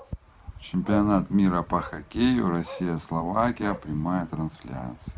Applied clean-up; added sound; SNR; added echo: none; Bark; 19 dB; none.